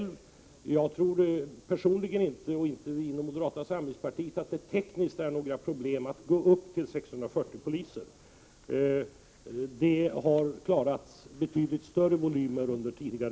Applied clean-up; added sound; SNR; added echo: none; none; none; none.